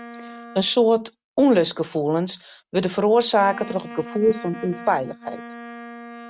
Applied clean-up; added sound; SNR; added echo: neural mask model RNNoise.